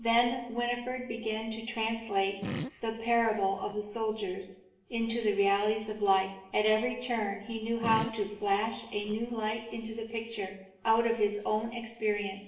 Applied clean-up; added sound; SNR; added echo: none; Fart; 11 dB; reverberation time 0.7 s.